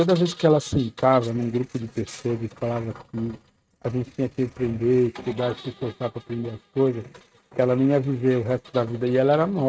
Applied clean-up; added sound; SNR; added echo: neural mask model RNNoise.